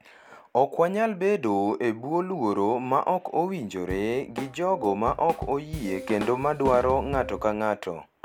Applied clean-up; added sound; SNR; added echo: none; Wind instrument, woodwind instrument + Drum / Drum kit; 11 dB; none.